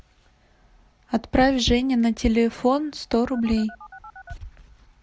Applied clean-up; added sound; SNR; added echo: none; Telephone; 19 dB; none.